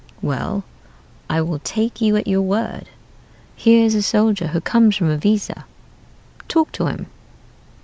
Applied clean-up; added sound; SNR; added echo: none; none; none; none.